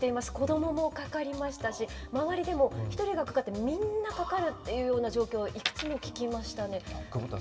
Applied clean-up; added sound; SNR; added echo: none; Coin (dropping); 9 dB; reverberation time 0.8 s.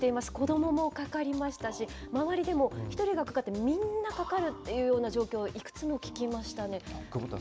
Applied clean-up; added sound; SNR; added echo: none; none; none; none.